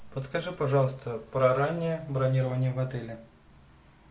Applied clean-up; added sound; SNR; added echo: none; none; none; none.